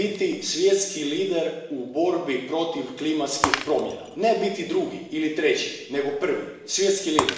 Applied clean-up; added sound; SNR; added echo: none; Shatter; 10 dB; reverberation time 0.9 s.